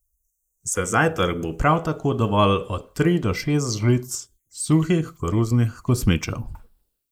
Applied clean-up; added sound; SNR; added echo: neural mask model Resemble Enhance denoiser.